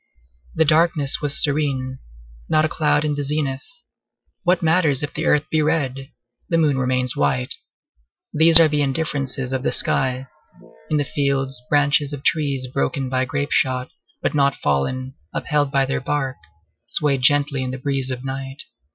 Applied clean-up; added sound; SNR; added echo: classical method Wiener filter.